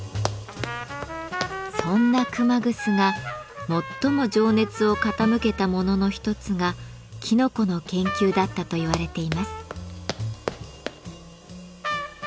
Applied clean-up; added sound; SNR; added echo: none; Run; 11 dB; none.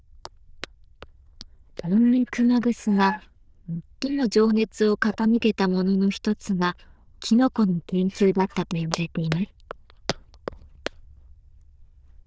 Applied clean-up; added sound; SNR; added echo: neural diffusion model UNIVERSE++.